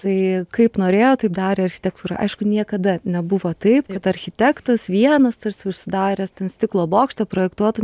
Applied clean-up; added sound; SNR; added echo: none; none; none; none.